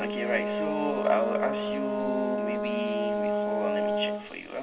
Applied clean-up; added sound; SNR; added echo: none; Brass instrument; -2 dB; reverberation time 2.5 s.